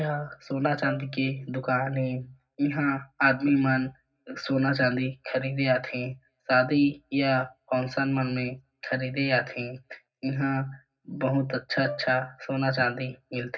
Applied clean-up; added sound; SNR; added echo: none; Brass instrument; 16 dB; reverberation time 0.4 s.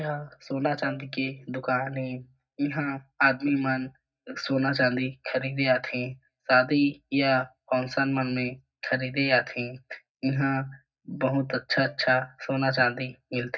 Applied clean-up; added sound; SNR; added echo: neural mask model DeepFilterNet 3.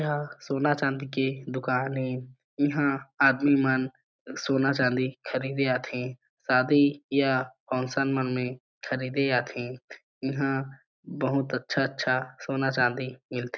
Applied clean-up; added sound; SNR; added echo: none; none; none; none.